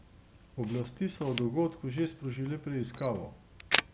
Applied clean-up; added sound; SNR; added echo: none; Camera; 2 dB; none.